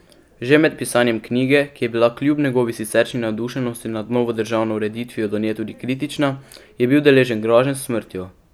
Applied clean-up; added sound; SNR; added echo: none; none; none; none.